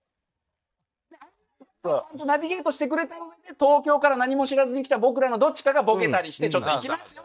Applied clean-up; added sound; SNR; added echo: neural mask model DeepFilterNet 3.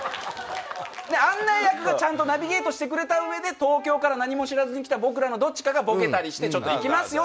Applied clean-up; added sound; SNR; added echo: none; Brass instrument; 19 dB; none.